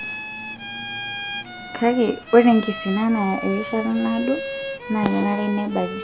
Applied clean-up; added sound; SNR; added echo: none; Bowed string instrument; 10 dB; none.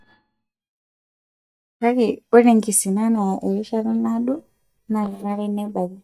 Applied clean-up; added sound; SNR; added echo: neural mask model DeepFilterNet 3.